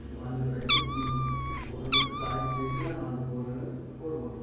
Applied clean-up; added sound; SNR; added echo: none; Meow; -3 dB; reverberation time 1.3 s.